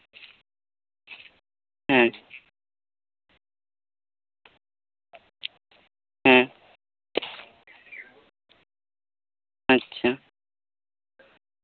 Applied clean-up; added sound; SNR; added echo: none; none; none; none.